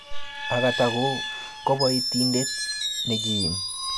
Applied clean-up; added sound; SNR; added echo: none; Screech; 2 dB; none.